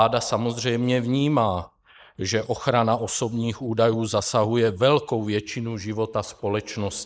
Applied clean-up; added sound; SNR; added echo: neural mask model Resemble Enhance denoiser.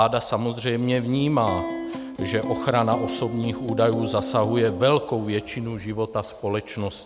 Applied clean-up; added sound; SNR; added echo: none; Electric guitar; 8 dB; none.